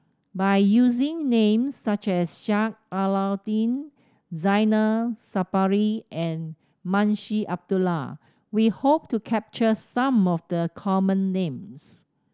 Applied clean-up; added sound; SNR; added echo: none; none; none; none.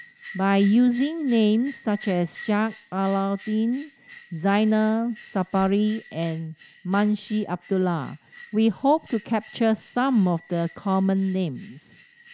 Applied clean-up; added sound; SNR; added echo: none; Bell; 17 dB; none.